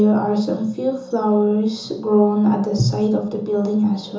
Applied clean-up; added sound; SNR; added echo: none; none; none; reverberation time 0.6 s.